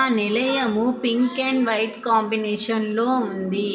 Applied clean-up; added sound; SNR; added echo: none; none; none; reverberation time 2.6 s.